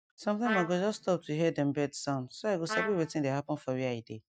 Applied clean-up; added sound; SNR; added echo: neural mask model RNNoise.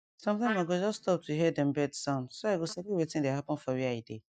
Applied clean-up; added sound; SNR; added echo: neural mask model DeepFilterNet 3.